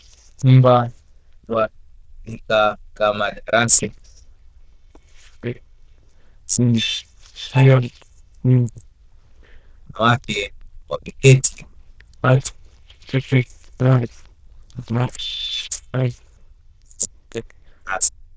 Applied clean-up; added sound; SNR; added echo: neural diffusion model UNIVERSE++.